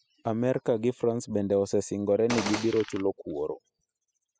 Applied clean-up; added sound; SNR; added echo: classical method spectral subtraction.